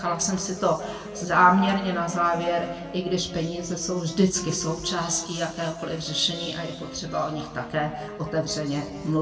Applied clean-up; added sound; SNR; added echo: none; Wind instrument, woodwind instrument; 15 dB; reverberation time 1.7 s.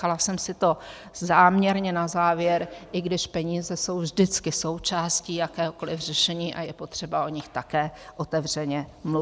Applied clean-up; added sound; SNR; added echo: none; none; none; none.